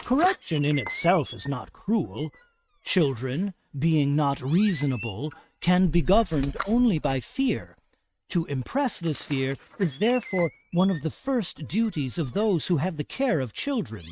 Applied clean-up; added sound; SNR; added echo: neural mask model RNNoise.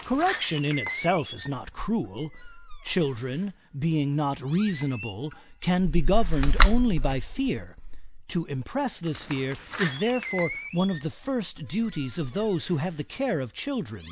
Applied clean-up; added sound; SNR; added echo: none; Slam; 1 dB; none.